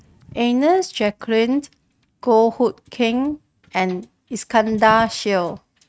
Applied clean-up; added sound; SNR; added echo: neural mask model RNNoise.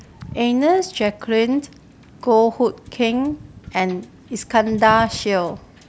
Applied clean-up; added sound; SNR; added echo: none; Wind / Boat, Water vehicle; 19 dB; none.